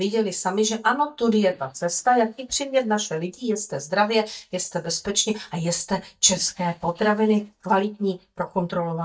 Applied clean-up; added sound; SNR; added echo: neural mask model DeepFilterNet 3.